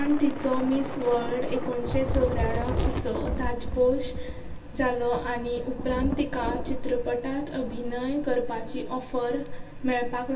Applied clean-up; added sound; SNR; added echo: none; Thunder / Rain; 8 dB; reverberation time 0.2 s.